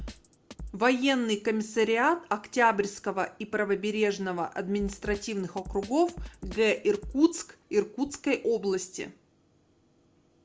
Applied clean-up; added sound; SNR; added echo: none; Drum kit; 19 dB; none.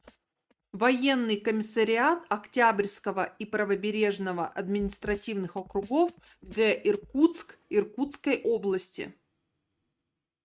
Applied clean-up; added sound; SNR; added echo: neural mask model RNNoise.